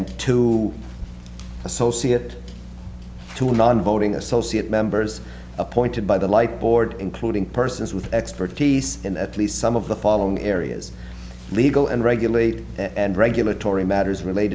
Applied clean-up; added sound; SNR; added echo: none; none; none; none.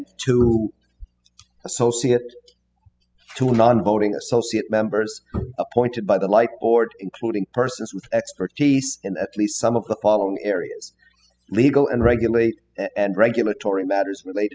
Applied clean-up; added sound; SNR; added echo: classical method spectral subtraction.